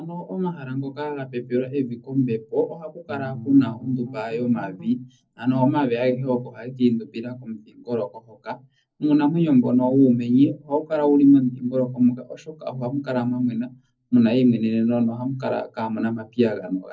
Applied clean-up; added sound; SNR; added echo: neural separator model SepFormer DNS4.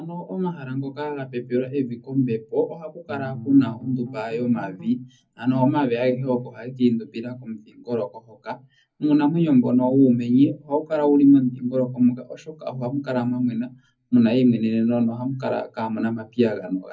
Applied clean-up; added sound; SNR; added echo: none; Bass guitar; 16 dB; reverberation time 0.4 s.